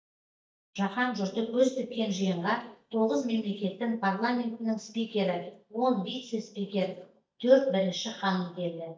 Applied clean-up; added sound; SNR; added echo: neural mask model DeepFilterNet 3.